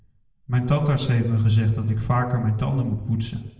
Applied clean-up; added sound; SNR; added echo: none; none; none; reverberation time 0.7 s.